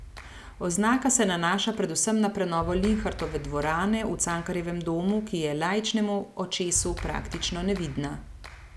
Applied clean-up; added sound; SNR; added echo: none; Clapping; 13 dB; none.